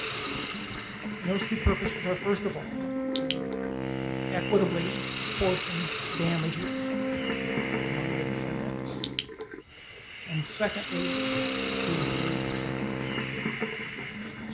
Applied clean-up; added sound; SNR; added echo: none; Hiss + Wind instrument, woodwind instrument; -2 dB; none.